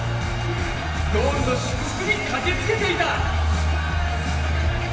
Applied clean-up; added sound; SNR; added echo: none; none; none; reverberation time 1.3 s.